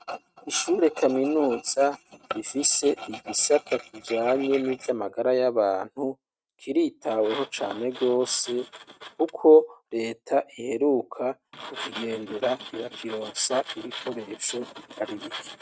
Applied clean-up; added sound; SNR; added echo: neural mask model RNNoise.